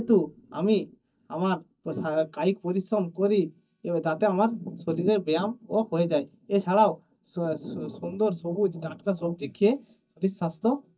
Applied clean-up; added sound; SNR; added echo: neural mask model DeepFilterNet 3.